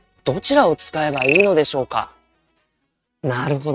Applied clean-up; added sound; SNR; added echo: neural mask model RNNoise.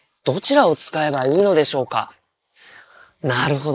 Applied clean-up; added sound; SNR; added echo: neural mask model Resemble Enhance denoiser.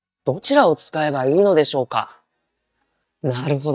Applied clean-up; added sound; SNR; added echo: neural mask model DeepFilterNet 3.